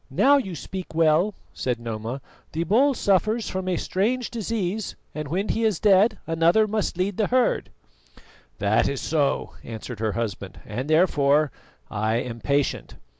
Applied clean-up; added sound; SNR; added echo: none; none; none; none.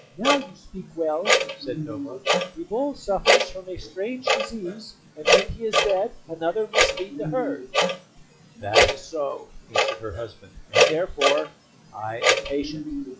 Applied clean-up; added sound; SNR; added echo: classical method log-MMSE.